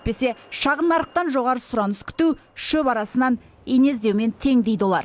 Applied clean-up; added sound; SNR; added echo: none; none; none; none.